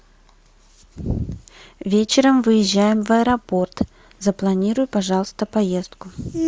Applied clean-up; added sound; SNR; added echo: none; none; none; none.